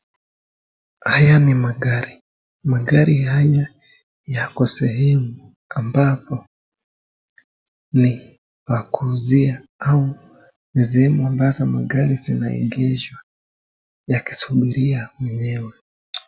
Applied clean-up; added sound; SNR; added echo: none; none; none; none.